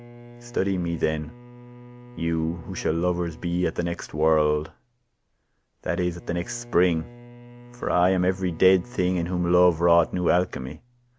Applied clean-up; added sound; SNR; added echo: none; Bowed string instrument; 19 dB; none.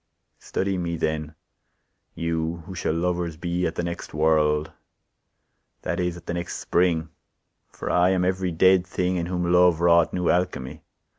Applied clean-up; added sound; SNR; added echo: none; none; none; none.